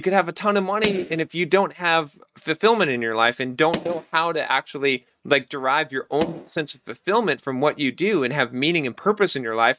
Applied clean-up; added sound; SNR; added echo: neural mask model RNNoise.